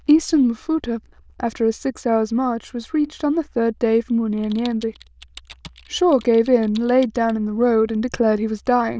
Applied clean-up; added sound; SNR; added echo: neural diffusion model UNIVERSE++.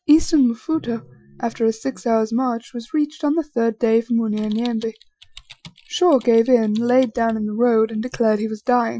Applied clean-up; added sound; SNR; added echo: classical method Wiener filter.